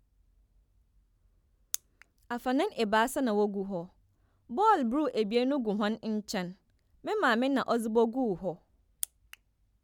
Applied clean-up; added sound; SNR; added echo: none; none; none; none.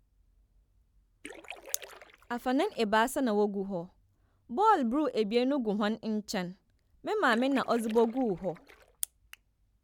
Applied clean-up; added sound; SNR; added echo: none; Splash, splatter; 19 dB; none.